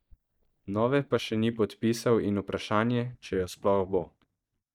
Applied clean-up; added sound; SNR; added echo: neural mask model DeepFilterNet 3.